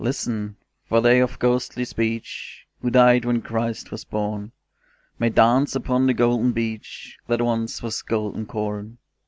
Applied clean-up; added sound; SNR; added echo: none; none; none; none.